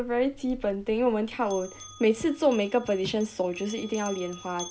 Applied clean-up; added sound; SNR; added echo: none; Bell; 19 dB; none.